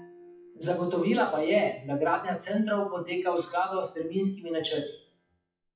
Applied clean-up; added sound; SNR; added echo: classical method WPE with log-MMSE.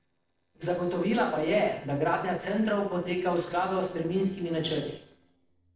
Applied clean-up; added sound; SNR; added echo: neural separator model SepFormer DNS4.